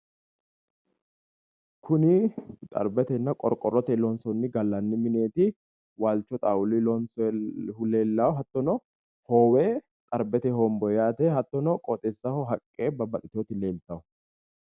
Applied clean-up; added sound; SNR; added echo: none; none; none; none.